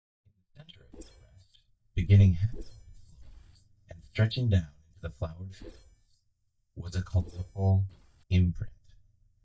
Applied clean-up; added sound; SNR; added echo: neural mask model DeepFilterNet 3.